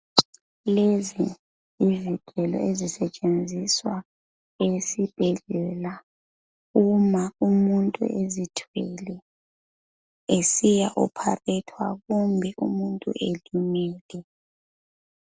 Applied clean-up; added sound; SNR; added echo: none; none; none; none.